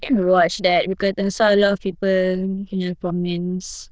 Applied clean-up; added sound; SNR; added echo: neural diffusion model UNIVERSE++.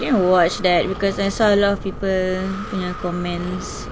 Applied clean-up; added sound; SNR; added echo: none; Breathing; 11 dB; none.